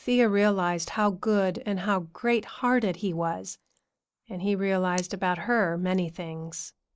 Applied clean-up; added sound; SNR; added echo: neural mask model Resemble Enhance denoiser.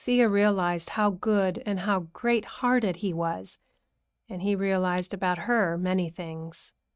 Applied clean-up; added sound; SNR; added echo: neural mask model RNNoise.